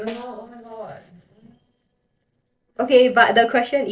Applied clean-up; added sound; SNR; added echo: neural separator model SepFormer DNS4.